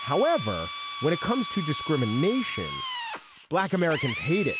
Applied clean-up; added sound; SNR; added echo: none; Drill; 8 dB; none.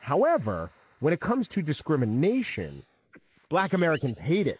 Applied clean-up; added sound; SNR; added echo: neural mask model Resemble Enhance denoiser.